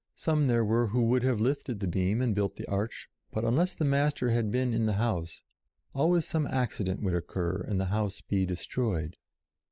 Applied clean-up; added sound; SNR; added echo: neural mask model Resemble Enhance denoiser.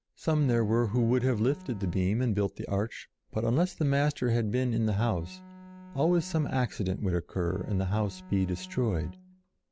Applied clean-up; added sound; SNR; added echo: none; Bowed string instrument; 18 dB; none.